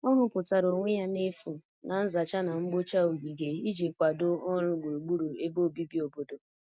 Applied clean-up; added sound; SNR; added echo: none; none; none; none.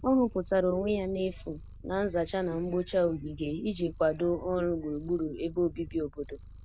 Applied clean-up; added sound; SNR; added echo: none; Purr; 16 dB; none.